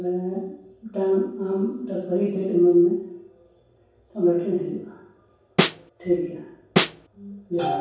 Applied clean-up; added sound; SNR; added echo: none; Snare drum; -4 dB; reverberation time 0.7 s.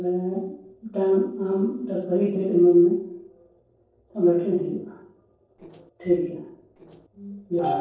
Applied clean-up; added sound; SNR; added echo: neural separator model SepFormer DNS4.